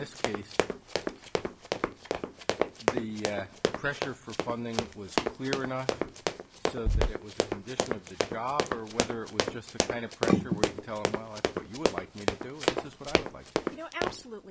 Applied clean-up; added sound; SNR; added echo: none; Run; -5 dB; none.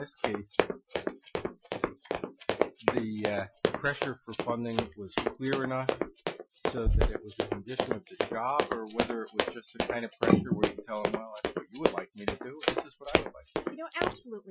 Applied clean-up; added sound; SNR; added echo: classical method Wiener filter.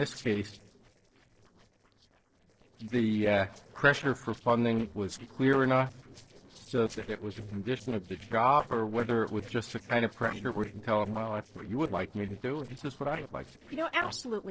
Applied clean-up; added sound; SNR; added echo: neural separator model SepFormer DNS4.